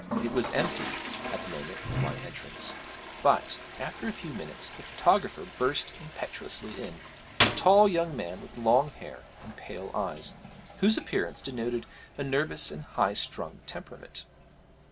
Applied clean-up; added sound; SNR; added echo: none; Toilet flush; 7 dB; none.